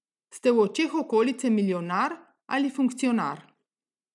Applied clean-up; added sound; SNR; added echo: none; none; none; none.